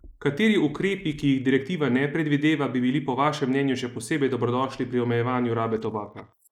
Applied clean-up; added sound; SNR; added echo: neural mask model Resemble Enhance denoiser.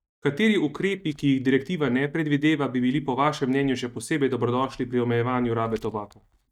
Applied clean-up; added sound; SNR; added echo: neural mask model DeepFilterNet 3.